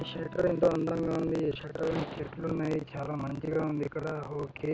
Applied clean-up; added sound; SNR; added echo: none; Electric guitar / Strum; 19 dB; none.